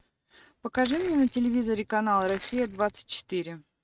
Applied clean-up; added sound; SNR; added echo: neural mask model RNNoise.